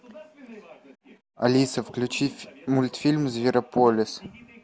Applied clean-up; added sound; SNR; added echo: none; none; none; none.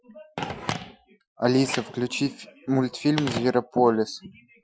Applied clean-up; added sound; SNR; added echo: classical method Wiener filter.